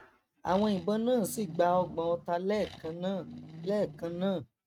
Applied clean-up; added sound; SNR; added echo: neural mask model RNNoise.